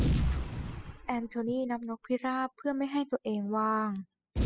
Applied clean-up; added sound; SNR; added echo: classical method spectral subtraction.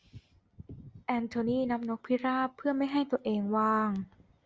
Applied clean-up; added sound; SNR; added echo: none; none; none; none.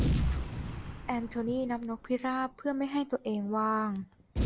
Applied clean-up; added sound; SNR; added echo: none; Boom; 2 dB; none.